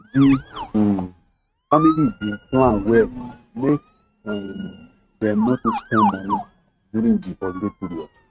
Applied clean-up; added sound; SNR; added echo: neural mask model RNNoise.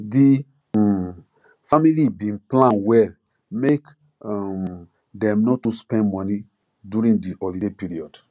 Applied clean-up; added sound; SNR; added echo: none; none; none; none.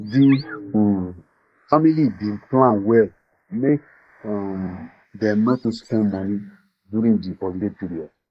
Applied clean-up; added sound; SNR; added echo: neural mask model Resemble Enhance denoiser.